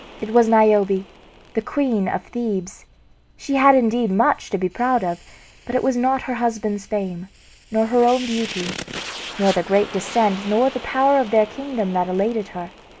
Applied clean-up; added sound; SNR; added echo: none; Fire; 17 dB; none.